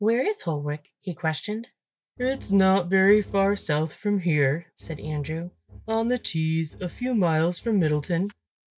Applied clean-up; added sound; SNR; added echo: neural mask model DeepFilterNet 3.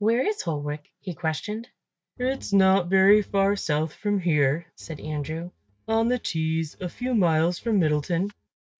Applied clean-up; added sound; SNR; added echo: neural mask model RNNoise.